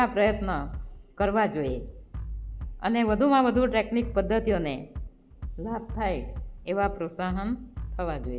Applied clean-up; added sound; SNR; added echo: none; Bass drum; 9 dB; none.